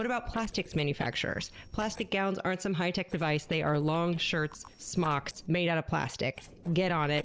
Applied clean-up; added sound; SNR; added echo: neural separator model SepFormer DNS4.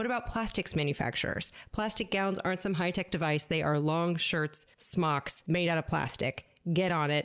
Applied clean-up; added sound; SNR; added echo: none; none; none; none.